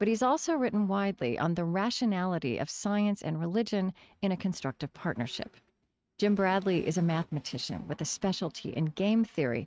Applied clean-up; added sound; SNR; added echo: neural mask model RNNoise.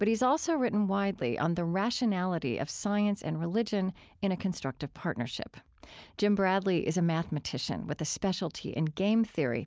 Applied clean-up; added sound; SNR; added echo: none; none; none; none.